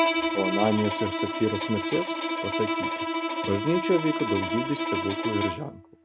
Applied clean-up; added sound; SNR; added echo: none; Bowed string instrument; 0 dB; none.